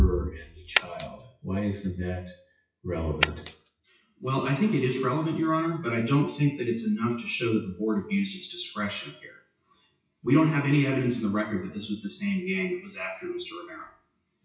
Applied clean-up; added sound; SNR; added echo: classical method WPE with log-MMSE.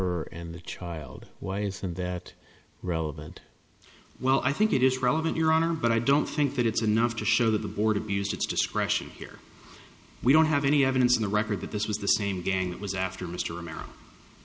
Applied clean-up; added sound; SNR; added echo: none; none; none; none.